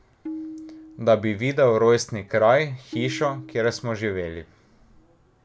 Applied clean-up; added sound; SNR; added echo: none; Tabla; 16 dB; none.